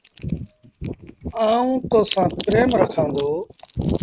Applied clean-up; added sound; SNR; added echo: neural mask model RNNoise.